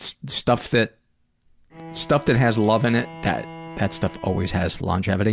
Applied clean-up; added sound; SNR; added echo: none; Bowed string instrument; 17 dB; none.